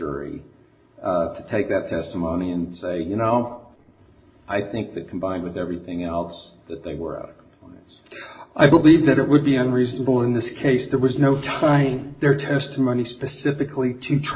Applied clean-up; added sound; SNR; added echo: neural separator model SepFormer DNS4.